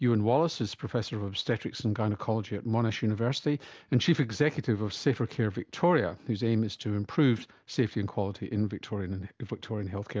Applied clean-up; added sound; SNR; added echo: none; none; none; none.